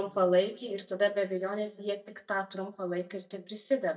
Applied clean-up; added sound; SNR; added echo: neural mask model DeepFilterNet 3.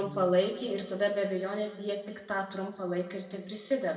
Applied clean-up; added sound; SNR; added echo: none; Brass instrument; 17 dB; reverberation time 1.8 s.